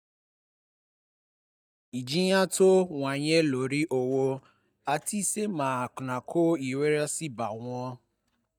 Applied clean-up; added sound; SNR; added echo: neural mask model DeepFilterNet 3.